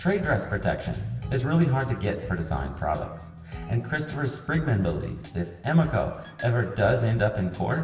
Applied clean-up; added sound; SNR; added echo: none; none; none; reverberation time 1.2 s.